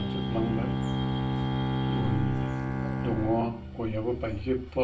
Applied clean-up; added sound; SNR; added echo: none; Bowed string instrument; -1 dB; reverberation time 0.2 s.